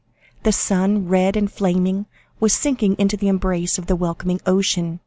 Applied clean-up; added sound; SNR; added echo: none; none; none; none.